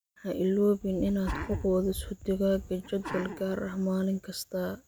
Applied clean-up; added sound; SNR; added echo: none; Sneeze; 13 dB; none.